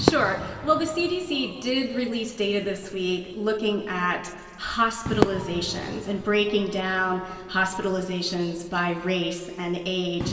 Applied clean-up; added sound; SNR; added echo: none; Crowd / Fireworks; 8 dB; reverberation time 2.2 s.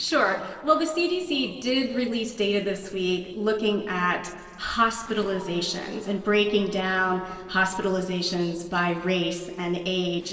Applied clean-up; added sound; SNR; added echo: neural separator model SepFormer DNS4.